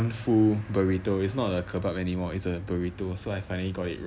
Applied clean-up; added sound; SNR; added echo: none; none; none; none.